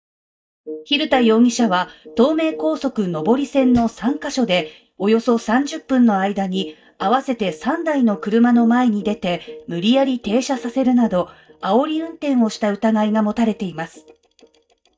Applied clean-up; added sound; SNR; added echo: neural mask model DeepFilterNet 3.